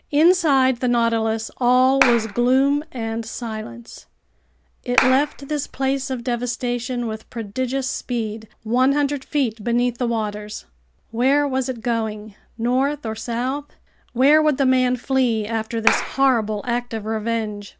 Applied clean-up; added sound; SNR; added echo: none; Clapping; 5 dB; none.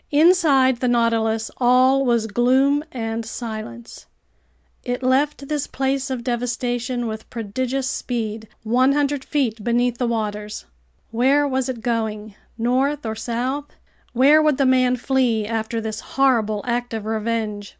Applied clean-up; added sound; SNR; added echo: none; none; none; none.